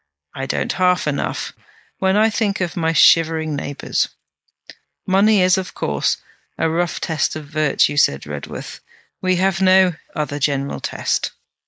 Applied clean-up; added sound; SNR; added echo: neural mask model Resemble Enhance denoiser.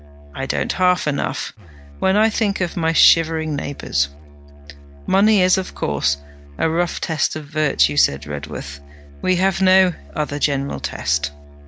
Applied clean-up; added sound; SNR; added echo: none; Musical instrument; 19 dB; none.